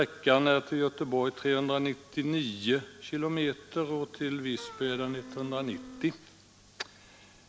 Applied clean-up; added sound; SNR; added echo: none; Wind instrument, woodwind instrument; 14 dB; none.